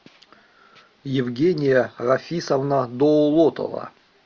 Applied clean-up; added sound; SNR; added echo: none; none; none; none.